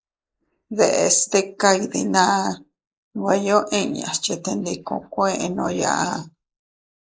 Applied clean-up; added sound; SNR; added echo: neural mask model Resemble Enhance denoiser.